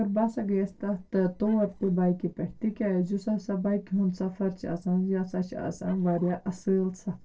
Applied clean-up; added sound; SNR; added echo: neural separator model SepFormer DNS4.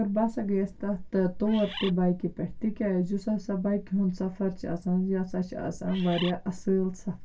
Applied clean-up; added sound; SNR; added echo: none; Bird; 11 dB; reverberation time 0.2 s.